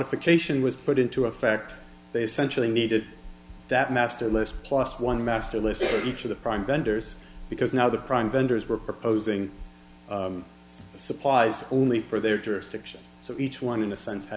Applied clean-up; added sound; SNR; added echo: none; none; none; none.